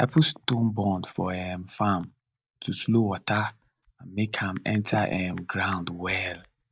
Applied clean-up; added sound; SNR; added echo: neural mask model DeepFilterNet 3.